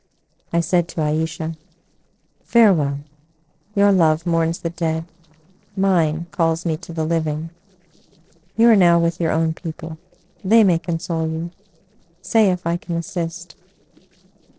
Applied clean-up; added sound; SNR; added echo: neural separator model SepFormer DNS4.